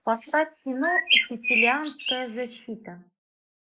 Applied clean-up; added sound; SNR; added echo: neural mask model Resemble Enhance denoiser.